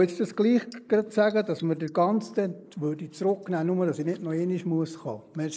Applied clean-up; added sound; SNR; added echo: neural mask model Resemble Enhance denoiser.